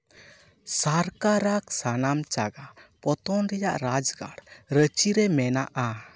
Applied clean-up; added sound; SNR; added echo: none; none; none; none.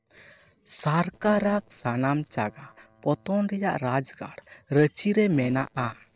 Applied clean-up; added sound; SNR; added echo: neural separator model SepFormer DNS4.